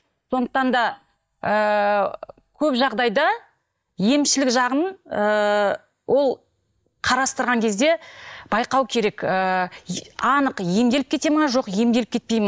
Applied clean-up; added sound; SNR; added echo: neural mask model DeepFilterNet 3.